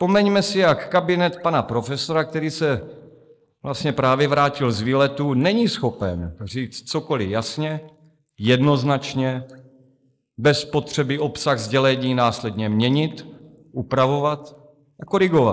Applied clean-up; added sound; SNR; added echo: neural mask model Resemble Enhance denoiser.